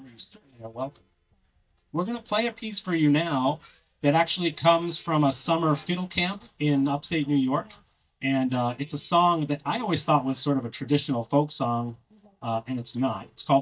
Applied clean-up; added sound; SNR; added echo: neural mask model DeepFilterNet 3.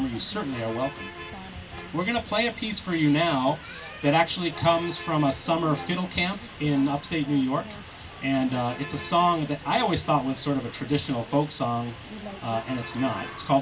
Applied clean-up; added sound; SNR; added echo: none; Bus; 17 dB; none.